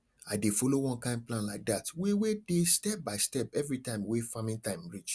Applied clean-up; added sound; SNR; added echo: none; none; none; none.